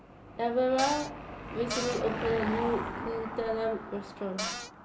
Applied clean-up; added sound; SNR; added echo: none; Car passing by / Engine + Cupboard open or close; 5 dB; none.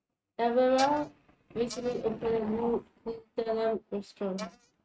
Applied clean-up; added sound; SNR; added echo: neural mask model RNNoise.